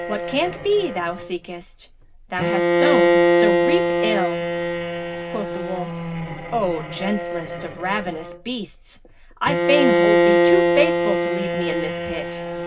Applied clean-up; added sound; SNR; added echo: none; Bowed string instrument; -4 dB; reverberation time 0.4 s.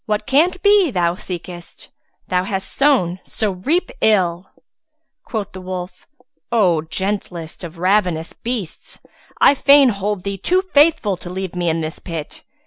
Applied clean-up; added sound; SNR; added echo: none; none; none; none.